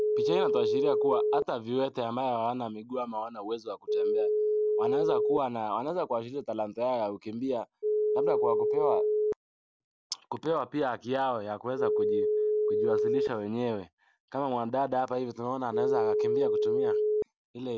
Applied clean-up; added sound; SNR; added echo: none; Telephone; -3 dB; none.